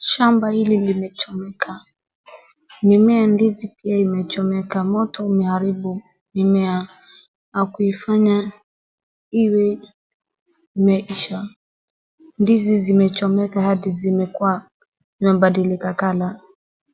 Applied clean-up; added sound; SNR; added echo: none; none; none; none.